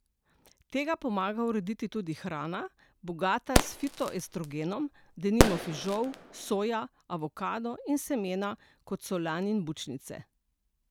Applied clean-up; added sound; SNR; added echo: none; Fireworks; -3 dB; none.